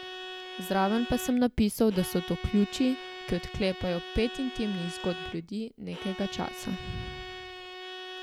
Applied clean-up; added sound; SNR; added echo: none; Bowed string instrument; 11 dB; none.